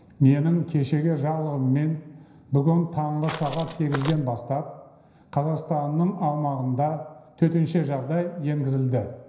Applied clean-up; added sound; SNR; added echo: none; Walk, footsteps; 10 dB; reverberation time 0.9 s.